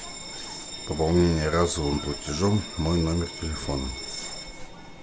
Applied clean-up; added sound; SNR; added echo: none; Bell; 11 dB; none.